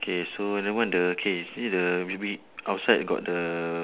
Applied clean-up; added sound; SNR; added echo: none; none; none; none.